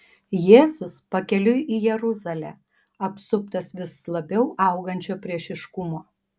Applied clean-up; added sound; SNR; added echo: none; none; none; none.